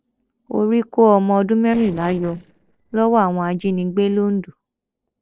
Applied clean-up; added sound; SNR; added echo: neural separator model SepFormer DNS4.